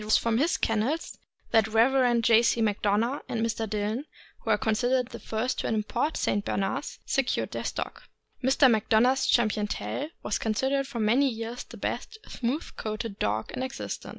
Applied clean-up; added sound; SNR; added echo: none; none; none; none.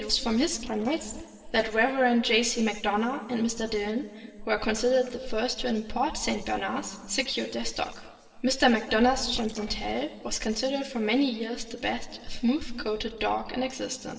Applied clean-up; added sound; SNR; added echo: neural separator model SepFormer DNS4.